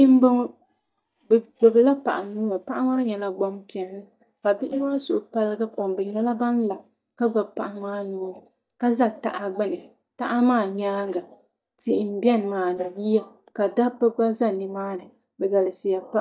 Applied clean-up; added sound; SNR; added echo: neural mask model DeepFilterNet 3.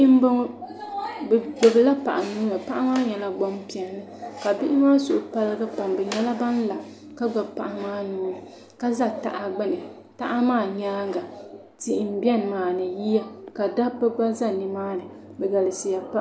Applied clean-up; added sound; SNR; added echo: none; none; none; none.